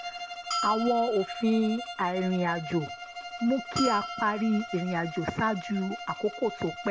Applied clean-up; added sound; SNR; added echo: none; Bowed string instrument + Bell; 8 dB; none.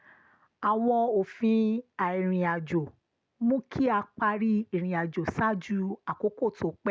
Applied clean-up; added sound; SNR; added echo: none; none; none; none.